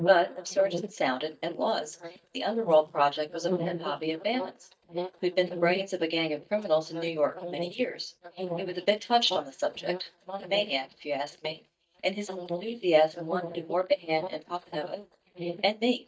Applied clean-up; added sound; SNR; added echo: neural mask model DeepFilterNet 3.